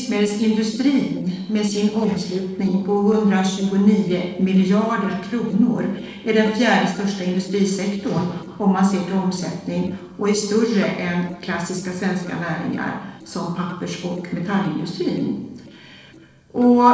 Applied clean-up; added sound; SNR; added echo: neural separator model SepFormer DNS4.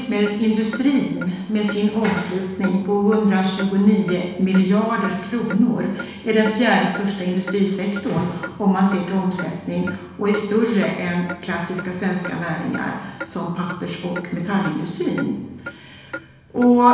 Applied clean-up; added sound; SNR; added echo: none; Clock; 17 dB; reverberation time 1.1 s.